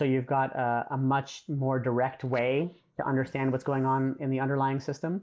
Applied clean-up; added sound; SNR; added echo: neural mask model Resemble Enhance denoiser.